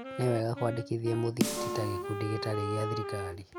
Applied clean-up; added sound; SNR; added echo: none; Wind instrument, woodwind instrument + Snare drum; 3 dB; none.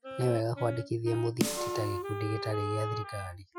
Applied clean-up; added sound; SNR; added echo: classical method Wiener filter.